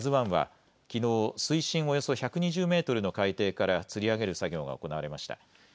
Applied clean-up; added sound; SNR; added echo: none; none; none; none.